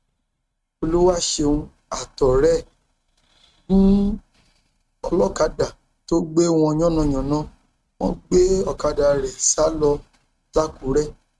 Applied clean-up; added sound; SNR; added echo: neural mask model RNNoise.